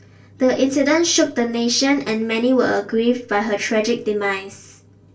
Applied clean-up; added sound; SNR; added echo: none; none; none; reverberation time 0.2 s.